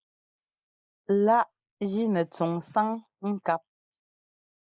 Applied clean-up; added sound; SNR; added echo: neural mask model Resemble Enhance denoiser.